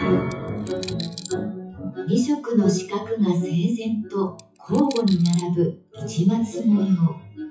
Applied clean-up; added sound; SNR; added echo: classical method WPE with log-MMSE.